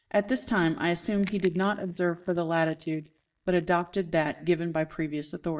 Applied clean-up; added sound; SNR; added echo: neural mask model DeepFilterNet 3.